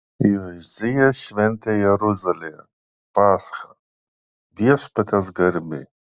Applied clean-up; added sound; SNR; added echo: none; none; none; none.